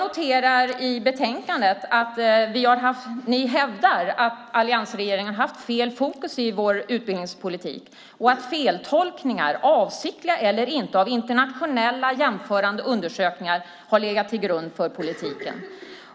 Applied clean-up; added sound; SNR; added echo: none; none; none; none.